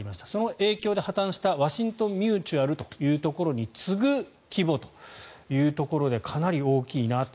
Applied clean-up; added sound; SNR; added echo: neural mask model Resemble Enhance denoiser.